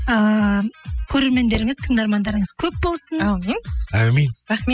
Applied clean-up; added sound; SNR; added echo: classical method spectral subtraction.